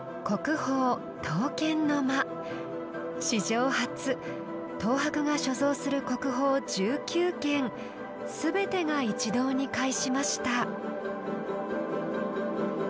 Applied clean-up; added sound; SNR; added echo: none; none; none; none.